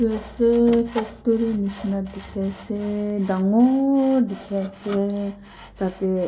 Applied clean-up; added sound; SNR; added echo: none; Sawing; 19 dB; reverberation time 0.6 s.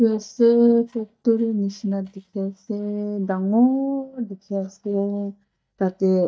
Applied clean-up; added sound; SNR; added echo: neural mask model DeepFilterNet 3.